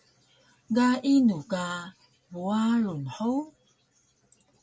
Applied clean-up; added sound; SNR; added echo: none; none; none; none.